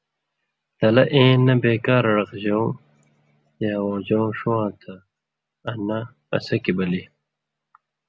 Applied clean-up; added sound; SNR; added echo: none; none; none; none.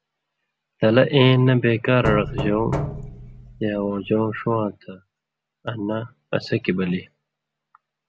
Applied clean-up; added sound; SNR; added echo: none; Knock; 7 dB; none.